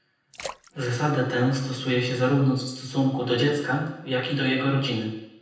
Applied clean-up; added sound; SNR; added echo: none; Splash, splatter; 19 dB; reverberation time 0.9 s.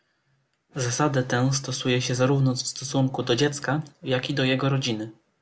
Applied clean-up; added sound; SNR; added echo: none; none; none; none.